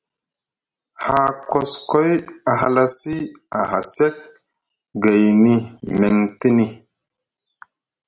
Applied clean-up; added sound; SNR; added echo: none; none; none; none.